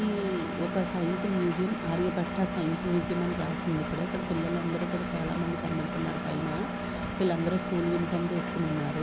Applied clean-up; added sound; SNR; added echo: none; Engine; 3 dB; none.